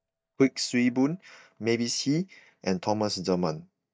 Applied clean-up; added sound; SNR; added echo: neural mask model DeepFilterNet 3.